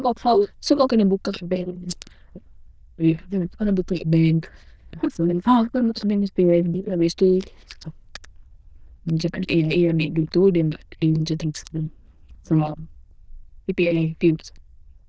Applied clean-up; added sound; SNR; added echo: neural diffusion model UNIVERSE++.